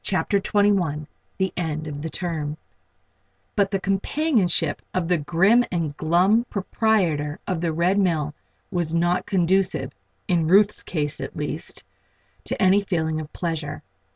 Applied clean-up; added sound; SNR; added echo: none; none; none; none.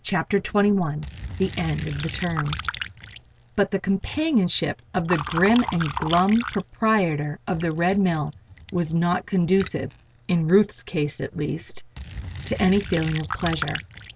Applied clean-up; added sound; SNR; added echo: none; Liquid; 11 dB; none.